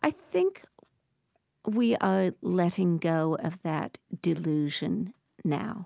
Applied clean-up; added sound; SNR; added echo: none; none; none; none.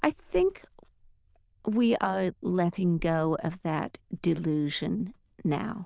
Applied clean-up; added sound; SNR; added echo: neural diffusion model UNIVERSE++.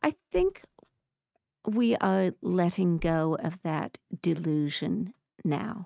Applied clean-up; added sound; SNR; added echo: neural mask model RNNoise.